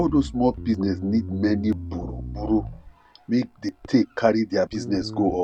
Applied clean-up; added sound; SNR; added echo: none; Bass guitar; 11 dB; none.